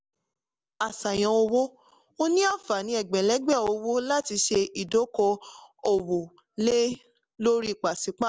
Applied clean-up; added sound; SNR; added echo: none; none; none; none.